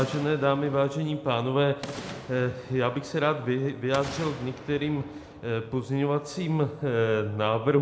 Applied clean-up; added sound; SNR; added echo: none; Boom; 17 dB; reverberation time 1.6 s.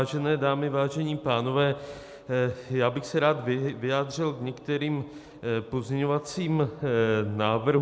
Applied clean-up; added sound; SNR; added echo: none; none; none; none.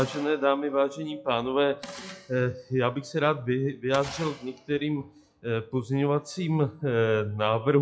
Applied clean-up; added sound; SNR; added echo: classical method WPE with log-MMSE.